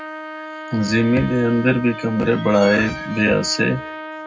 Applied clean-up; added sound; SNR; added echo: none; Trumpet; 13 dB; reverberation time 0.3 s.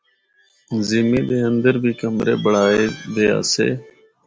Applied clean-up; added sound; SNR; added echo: none; none; none; none.